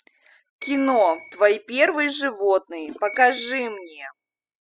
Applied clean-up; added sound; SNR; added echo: classical method spectral subtraction.